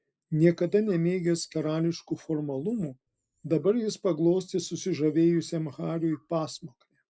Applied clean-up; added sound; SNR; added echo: neural mask model Resemble Enhance denoiser.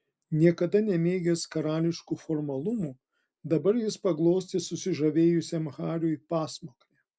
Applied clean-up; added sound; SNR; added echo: none; none; none; none.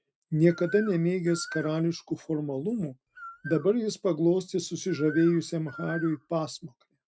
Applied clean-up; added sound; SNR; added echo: neural mask model RNNoise.